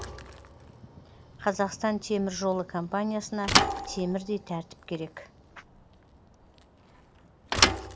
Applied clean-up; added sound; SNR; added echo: none; Thump, thud / Bicycle; 0 dB; none.